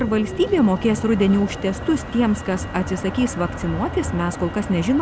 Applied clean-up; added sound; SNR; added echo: none; Motor vehicle (road); 9 dB; none.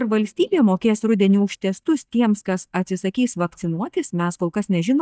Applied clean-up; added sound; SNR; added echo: neural mask model DeepFilterNet 3.